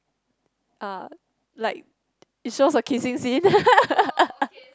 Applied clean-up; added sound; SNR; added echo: none; none; none; none.